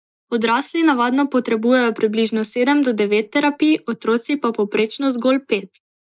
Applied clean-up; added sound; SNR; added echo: neural mask model Resemble Enhance denoiser.